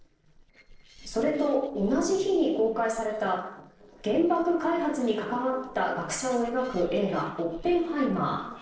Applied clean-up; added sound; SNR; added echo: neural separator model SepFormer DNS4.